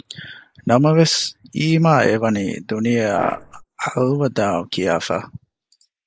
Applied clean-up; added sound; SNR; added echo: neural mask model Resemble Enhance denoiser.